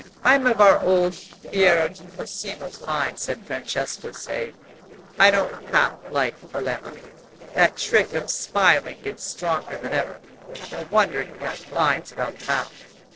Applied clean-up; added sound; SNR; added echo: neural separator model SepFormer DNS4.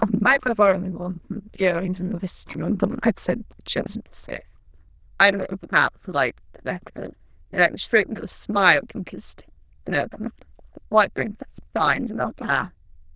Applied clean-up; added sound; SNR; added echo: neural diffusion model UNIVERSE++.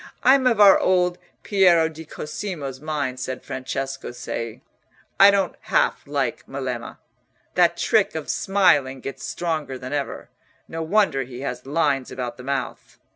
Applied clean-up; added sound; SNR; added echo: none; none; none; none.